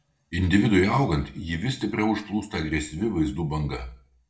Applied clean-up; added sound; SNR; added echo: none; none; none; reverberation time 0.4 s.